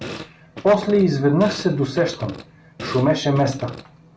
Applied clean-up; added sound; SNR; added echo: none; Fart; 16 dB; none.